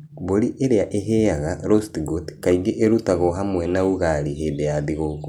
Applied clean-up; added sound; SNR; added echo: none; none; none; none.